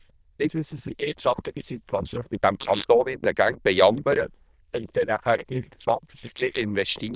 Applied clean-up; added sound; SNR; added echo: neural diffusion model UNIVERSE++.